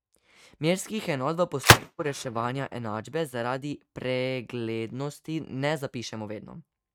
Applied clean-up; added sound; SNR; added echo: neural mask model RNNoise.